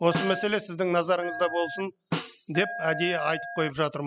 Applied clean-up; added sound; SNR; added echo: classical method spectral subtraction.